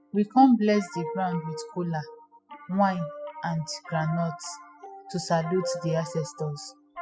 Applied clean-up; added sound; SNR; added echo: classical method spectral subtraction.